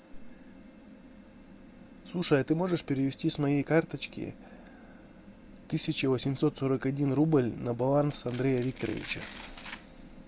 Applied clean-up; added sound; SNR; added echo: none; Domestic sounds, home sounds; 17 dB; none.